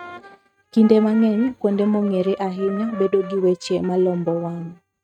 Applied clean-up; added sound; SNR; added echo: neural mask model RNNoise.